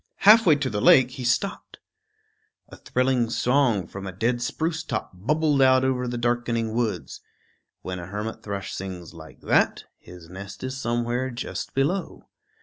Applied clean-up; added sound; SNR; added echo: none; none; none; none.